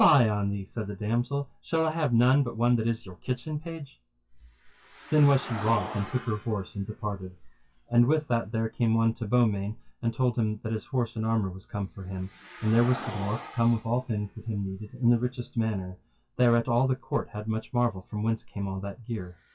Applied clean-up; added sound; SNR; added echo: classical method WPE with log-MMSE.